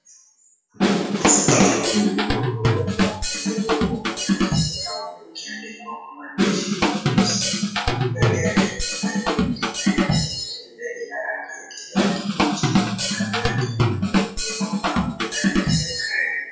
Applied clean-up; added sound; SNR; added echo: classical method WPE with log-MMSE.